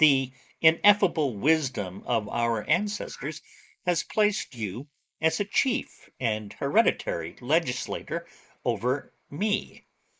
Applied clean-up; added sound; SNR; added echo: neural mask model Resemble Enhance denoiser.